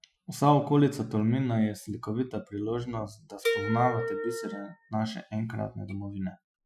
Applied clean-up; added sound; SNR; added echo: classical method Wiener filter.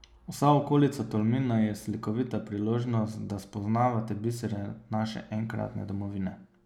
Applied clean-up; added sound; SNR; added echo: none; none; none; none.